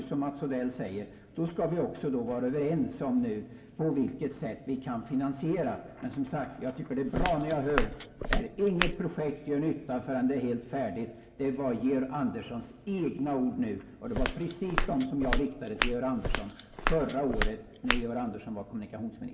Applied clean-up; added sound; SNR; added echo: none; Walk, footsteps; 0 dB; reverberation time 3.0 s.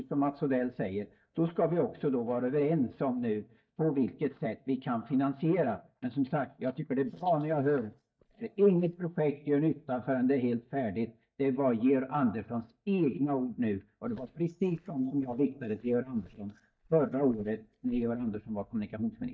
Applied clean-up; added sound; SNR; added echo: neural mask model DeepFilterNet 3.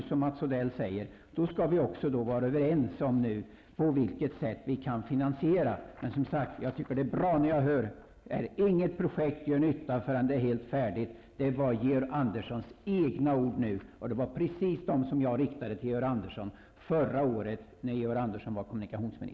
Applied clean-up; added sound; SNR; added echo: none; none; none; none.